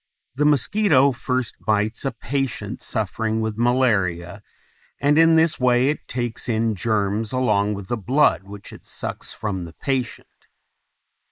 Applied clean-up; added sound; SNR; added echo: neural mask model Resemble Enhance denoiser.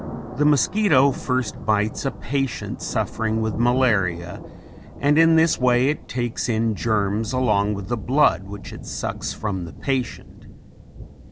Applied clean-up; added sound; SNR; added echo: none; Thunder; 12 dB; none.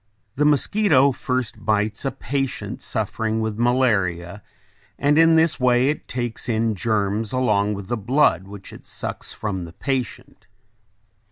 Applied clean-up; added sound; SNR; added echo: none; none; none; none.